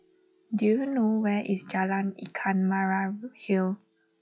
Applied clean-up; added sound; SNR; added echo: classical method log-MMSE.